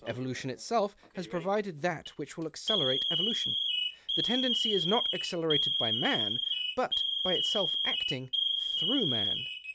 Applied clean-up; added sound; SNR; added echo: none; Alarm; -2 dB; none.